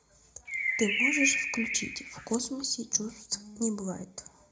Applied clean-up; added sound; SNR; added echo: none; Bird; -3 dB; reverberation time 0.2 s.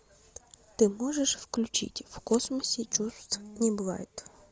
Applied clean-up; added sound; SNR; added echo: none; none; none; none.